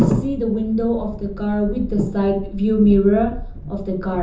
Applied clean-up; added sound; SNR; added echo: none; Train; 11 dB; reverberation time 0.6 s.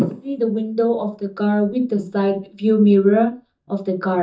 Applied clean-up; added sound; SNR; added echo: neural mask model DeepFilterNet 3.